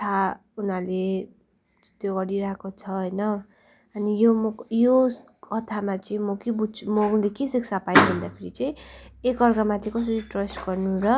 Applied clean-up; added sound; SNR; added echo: none; none; none; none.